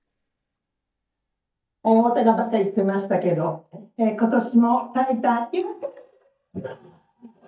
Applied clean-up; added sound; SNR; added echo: neural mask model DeepFilterNet 3.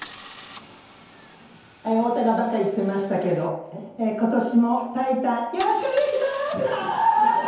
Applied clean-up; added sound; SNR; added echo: none; Idling / Engine starting / Car; 19 dB; reverberation time 0.9 s.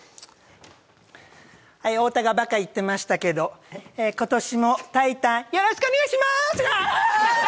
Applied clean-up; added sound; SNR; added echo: none; none; none; none.